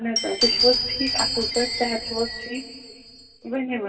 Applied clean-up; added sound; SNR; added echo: none; Glass; -1 dB; reverberation time 2.1 s.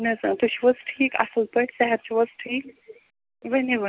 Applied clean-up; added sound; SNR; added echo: none; none; none; none.